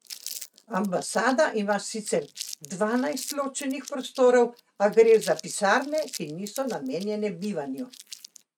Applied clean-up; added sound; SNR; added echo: neural mask model RNNoise.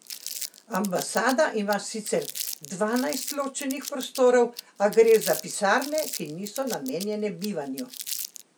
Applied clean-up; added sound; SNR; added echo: none; Crumpling, crinkling; 12 dB; none.